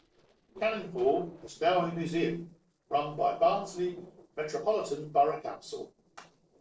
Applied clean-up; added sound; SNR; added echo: neural separator model SepFormer DNS4.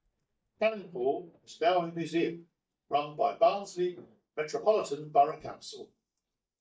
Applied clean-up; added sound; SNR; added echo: neural mask model DeepFilterNet 3.